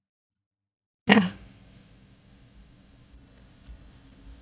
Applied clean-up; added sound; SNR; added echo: neural mask model DeepFilterNet 3.